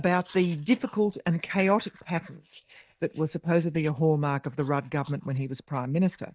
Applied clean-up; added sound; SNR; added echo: neural mask model DeepFilterNet 3.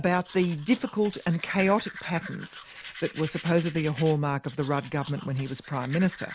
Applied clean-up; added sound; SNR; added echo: none; Domestic sounds, home sounds; 16 dB; none.